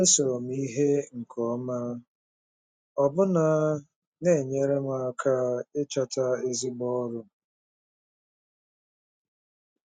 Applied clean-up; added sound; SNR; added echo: none; none; none; none.